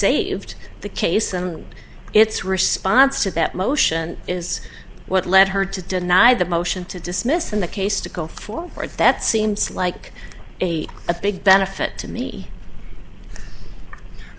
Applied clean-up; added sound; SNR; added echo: none; none; none; none.